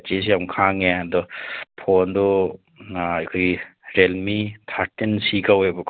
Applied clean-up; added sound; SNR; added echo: none; none; none; none.